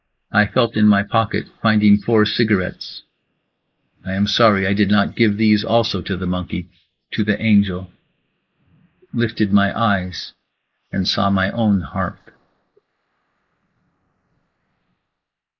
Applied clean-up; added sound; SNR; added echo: neural mask model Resemble Enhance denoiser.